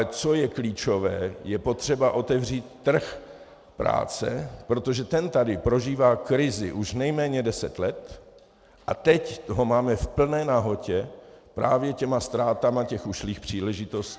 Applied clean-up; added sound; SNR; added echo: none; none; none; none.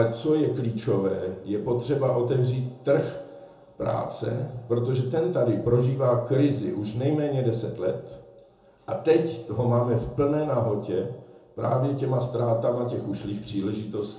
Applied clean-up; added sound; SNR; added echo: none; none; none; reverberation time 0.5 s.